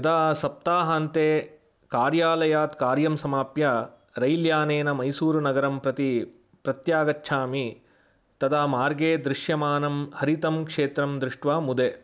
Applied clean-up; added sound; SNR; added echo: none; none; none; none.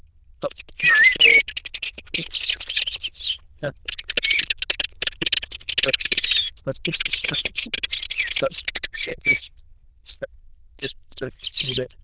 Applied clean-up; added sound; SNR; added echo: neural diffusion model UNIVERSE++.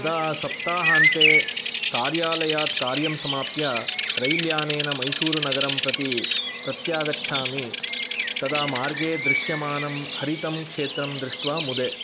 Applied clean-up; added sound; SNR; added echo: none; Bird vocalization, bird call, bird song; -2 dB; none.